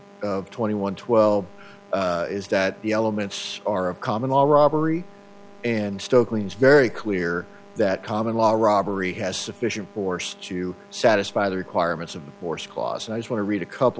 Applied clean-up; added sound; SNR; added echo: none; none; none; none.